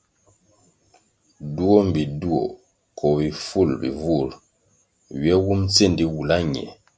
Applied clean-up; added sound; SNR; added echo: none; none; none; none.